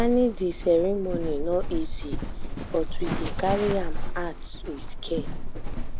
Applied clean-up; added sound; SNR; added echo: none; Livestock, farm animals, working animals; 0 dB; none.